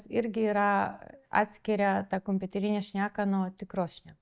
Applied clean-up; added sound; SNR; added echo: none; none; none; none.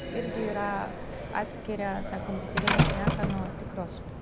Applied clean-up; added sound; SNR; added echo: none; Slam; -4 dB; none.